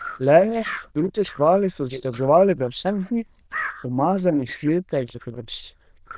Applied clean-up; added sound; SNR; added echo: neural diffusion model UNIVERSE++.